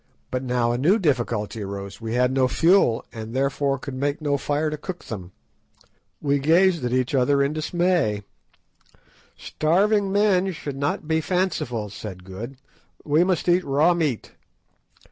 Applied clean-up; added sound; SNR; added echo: none; none; none; none.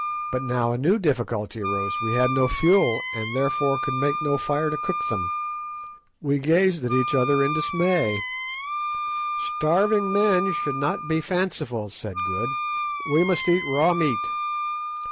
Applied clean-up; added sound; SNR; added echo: none; Wind instrument, woodwind instrument; 4 dB; none.